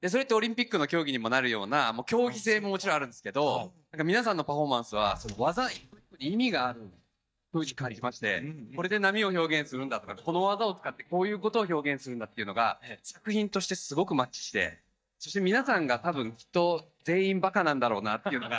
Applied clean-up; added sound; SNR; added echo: neural mask model DeepFilterNet 3.